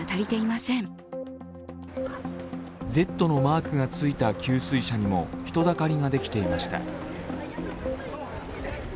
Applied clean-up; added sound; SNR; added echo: none; none; none; none.